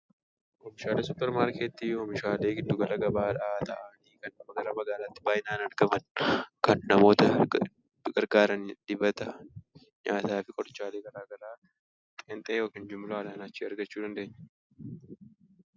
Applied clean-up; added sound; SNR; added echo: none; none; none; none.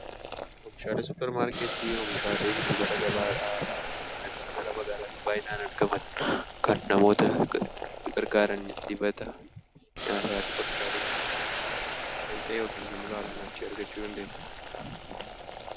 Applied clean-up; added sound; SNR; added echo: none; Boiling; 3 dB; none.